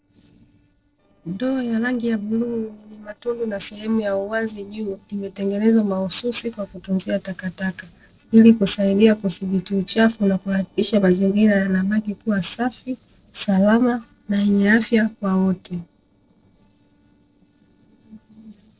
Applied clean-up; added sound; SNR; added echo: neural separator model SepFormer DNS4.